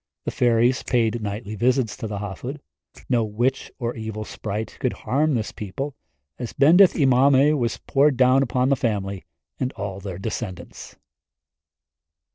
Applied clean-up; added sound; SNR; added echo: neural separator model SepFormer DNS4.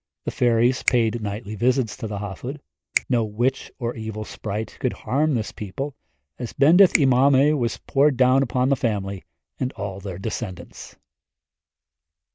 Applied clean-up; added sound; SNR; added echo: neural mask model Resemble Enhance denoiser.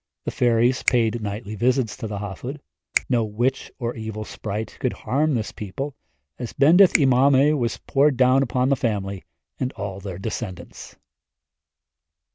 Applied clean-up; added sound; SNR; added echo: none; Finger snapping; 13 dB; none.